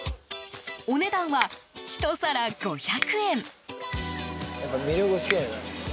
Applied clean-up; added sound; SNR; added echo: none; Finger snapping; 2 dB; none.